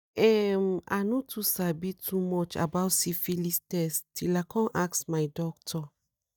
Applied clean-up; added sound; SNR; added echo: neural mask model DeepFilterNet 3.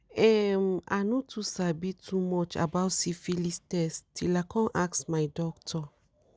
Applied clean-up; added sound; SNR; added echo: none; none; none; none.